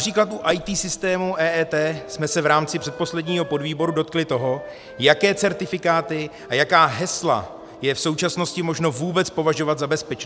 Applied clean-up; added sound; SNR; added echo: none; Fireworks + Wind instrument, woodwind instrument; 19 dB; none.